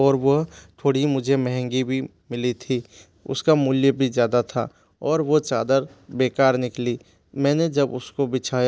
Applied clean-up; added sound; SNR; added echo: none; none; none; none.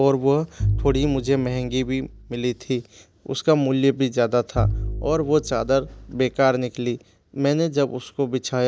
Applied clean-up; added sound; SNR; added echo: none; Bowed string instrument; 8 dB; none.